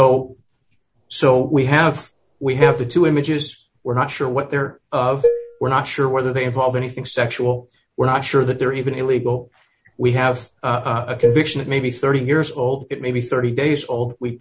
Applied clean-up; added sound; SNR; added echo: none; Dishes, pots, and pans; 3 dB; none.